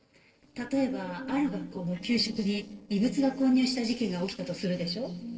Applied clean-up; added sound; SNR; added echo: neural separator model SepFormer DNS4.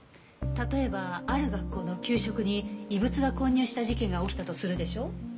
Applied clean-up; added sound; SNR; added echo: none; none; none; none.